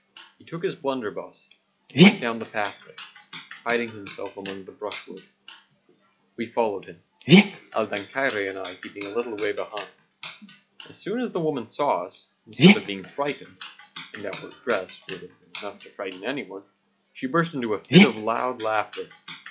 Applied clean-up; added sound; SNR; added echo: classical method log-MMSE.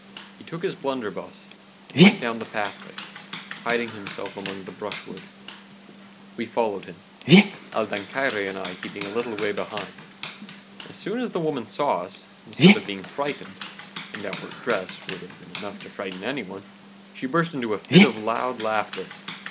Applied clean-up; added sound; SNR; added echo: none; Dog; -3 dB; none.